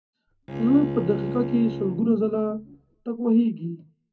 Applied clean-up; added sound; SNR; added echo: none; Bowed string instrument; 8 dB; reverberation time 0.4 s.